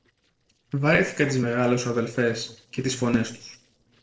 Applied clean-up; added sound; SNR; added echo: neural separator model SepFormer DNS4.